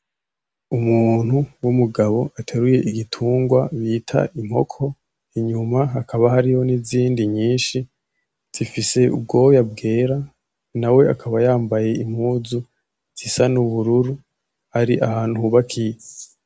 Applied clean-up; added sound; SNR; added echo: none; none; none; none.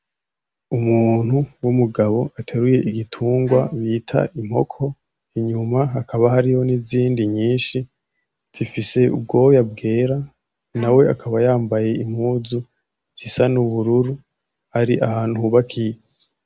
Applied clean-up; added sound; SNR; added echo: none; Bowed string instrument; 20 dB; none.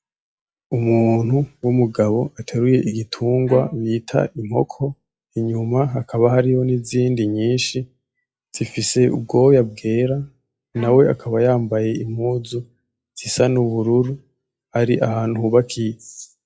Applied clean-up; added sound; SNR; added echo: classical method log-MMSE.